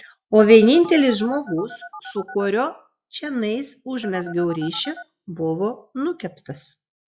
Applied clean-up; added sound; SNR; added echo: classical method log-MMSE.